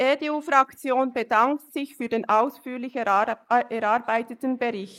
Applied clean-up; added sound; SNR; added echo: neural mask model Resemble Enhance denoiser.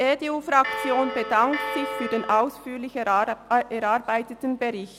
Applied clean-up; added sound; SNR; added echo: none; Bell; 6 dB; none.